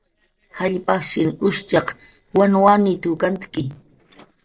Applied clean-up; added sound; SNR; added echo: neural separator model SepFormer DNS4.